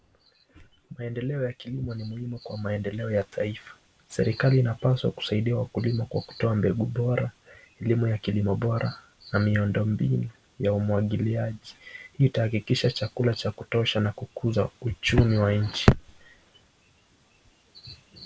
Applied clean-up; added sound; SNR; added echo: none; none; none; none.